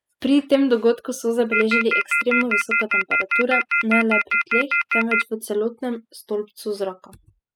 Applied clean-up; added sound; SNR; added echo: classical method spectral subtraction.